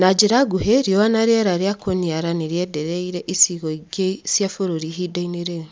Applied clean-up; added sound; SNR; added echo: none; none; none; none.